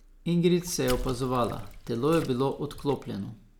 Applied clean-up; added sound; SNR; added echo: none; Water / Splash, splatter; 12 dB; none.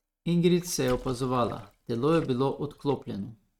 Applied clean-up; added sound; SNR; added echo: neural mask model RNNoise.